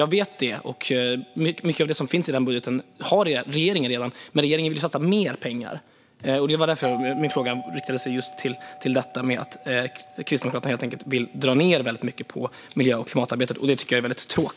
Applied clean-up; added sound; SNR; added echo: none; Doorbell; 18 dB; none.